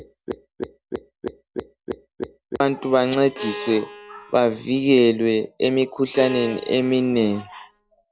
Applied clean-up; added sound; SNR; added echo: none; Bowed string instrument; 14 dB; none.